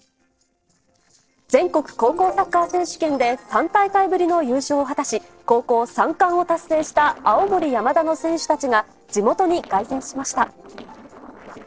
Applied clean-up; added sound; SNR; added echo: neural separator model SepFormer DNS4.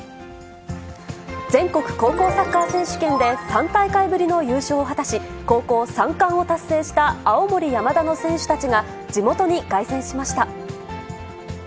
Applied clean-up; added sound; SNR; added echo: none; none; none; none.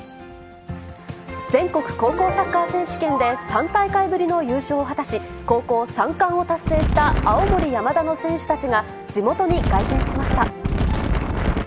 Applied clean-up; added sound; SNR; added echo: none; Wind; -1 dB; none.